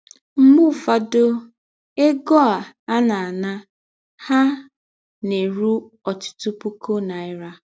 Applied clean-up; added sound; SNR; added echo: none; none; none; none.